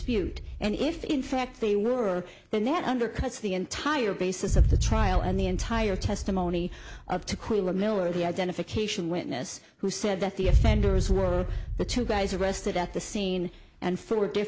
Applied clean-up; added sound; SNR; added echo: none; Boom; 3 dB; none.